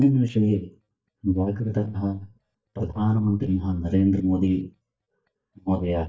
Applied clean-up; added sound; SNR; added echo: neural mask model DeepFilterNet 3.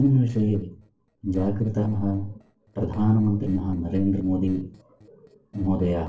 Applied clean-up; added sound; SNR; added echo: neural separator model SepFormer DNS4.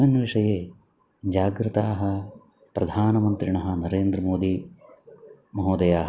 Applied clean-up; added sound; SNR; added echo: none; none; none; none.